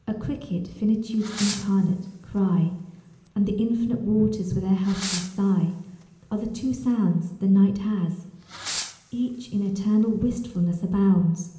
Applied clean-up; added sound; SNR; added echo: none; Fireworks; 15 dB; reverberation time 0.9 s.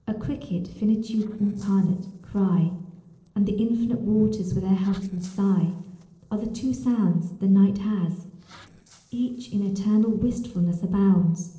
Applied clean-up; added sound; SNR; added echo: neural separator model SepFormer DNS4.